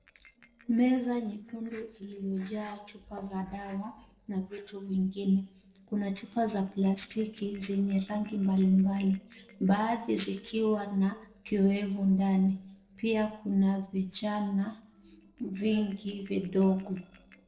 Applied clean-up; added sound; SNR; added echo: neural separator model SepFormer DNS4.